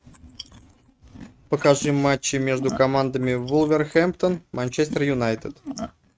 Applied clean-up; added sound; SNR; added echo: neural mask model RNNoise.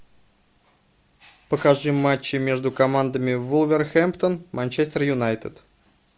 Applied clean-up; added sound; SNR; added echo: none; none; none; none.